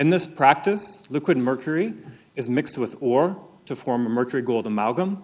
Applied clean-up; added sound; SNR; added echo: none; none; none; none.